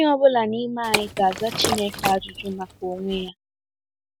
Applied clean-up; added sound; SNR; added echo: none; Liquid; 6 dB; none.